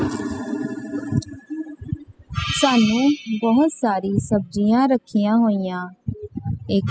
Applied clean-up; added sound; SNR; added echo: classical method spectral subtraction.